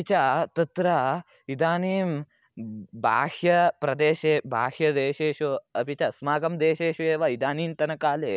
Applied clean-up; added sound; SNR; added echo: none; none; none; none.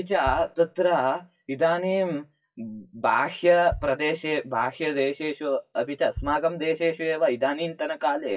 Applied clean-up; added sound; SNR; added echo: classical method WPE with log-MMSE.